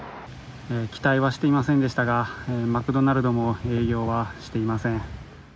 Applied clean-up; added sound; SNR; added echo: none; none; none; none.